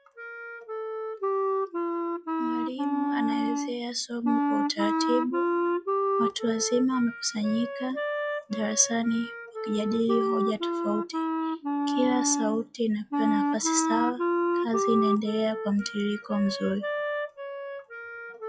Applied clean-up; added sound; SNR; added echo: classical method log-MMSE.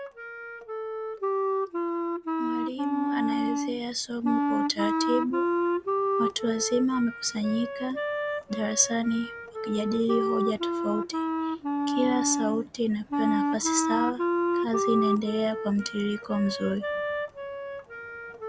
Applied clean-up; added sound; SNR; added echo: none; Wind instrument, woodwind instrument; -1 dB; none.